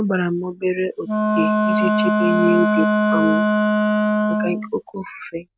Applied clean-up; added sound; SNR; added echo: neural mask model RNNoise.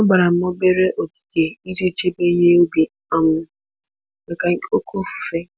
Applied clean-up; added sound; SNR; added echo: none; none; none; none.